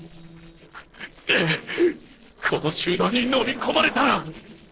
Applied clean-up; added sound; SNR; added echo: neural separator model SepFormer DNS4.